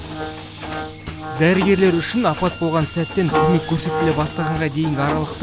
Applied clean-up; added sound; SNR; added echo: none; Wind instrument, woodwind instrument + Mechanisms; 6 dB; none.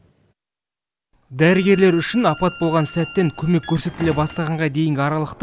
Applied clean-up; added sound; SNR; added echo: none; none; none; none.